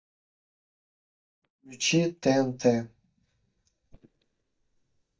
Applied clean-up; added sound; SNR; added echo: neural mask model DeepFilterNet 3.